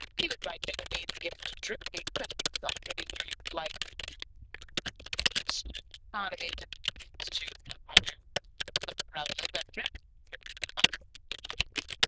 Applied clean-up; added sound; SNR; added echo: neural diffusion model UNIVERSE++.